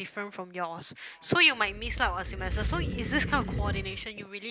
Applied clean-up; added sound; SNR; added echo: none; Animal; 3 dB; none.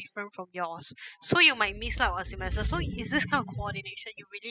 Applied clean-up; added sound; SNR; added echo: classical method spectral subtraction.